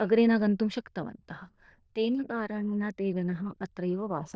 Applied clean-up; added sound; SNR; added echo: neural diffusion model UNIVERSE++.